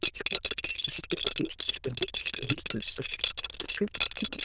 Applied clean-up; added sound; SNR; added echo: neural diffusion model UNIVERSE++.